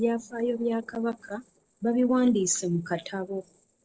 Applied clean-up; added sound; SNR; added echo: neural separator model SepFormer DNS4.